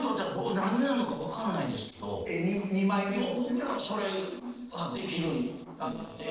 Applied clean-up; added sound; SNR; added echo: neural separator model SepFormer DNS4.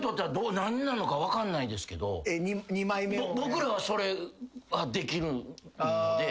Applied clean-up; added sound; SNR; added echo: none; none; none; none.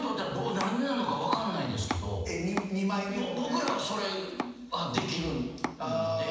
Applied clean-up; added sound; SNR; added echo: none; Domestic sounds, home sounds; 10 dB; reverberation time 1.1 s.